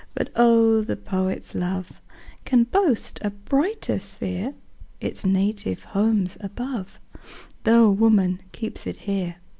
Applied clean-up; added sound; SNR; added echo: none; none; none; none.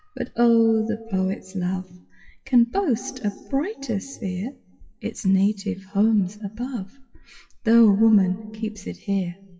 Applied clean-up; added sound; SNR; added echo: classical method WPE with log-MMSE.